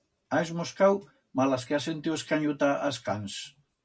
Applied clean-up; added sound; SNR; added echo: none; none; none; none.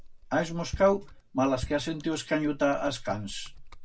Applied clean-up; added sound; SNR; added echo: none; Computer keyboard + Bass drum; 13 dB; none.